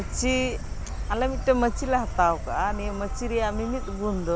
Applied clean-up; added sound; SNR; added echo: none; Insect; 4 dB; none.